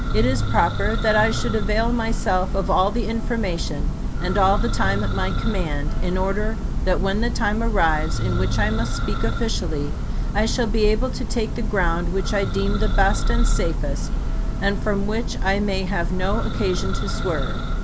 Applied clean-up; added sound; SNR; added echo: none; Church bell; -2 dB; none.